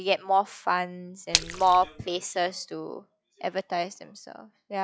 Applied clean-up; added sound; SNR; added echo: classical method log-MMSE.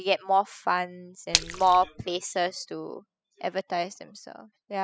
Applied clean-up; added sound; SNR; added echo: classical method spectral subtraction.